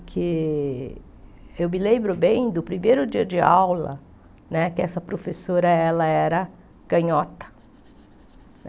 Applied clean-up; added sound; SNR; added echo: none; none; none; none.